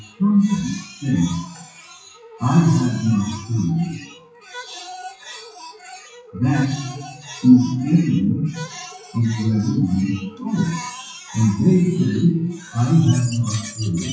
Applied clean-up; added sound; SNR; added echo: classical method WPE with log-MMSE.